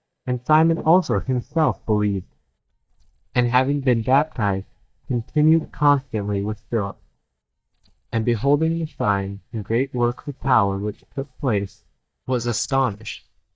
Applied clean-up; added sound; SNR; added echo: neural mask model DeepFilterNet 3.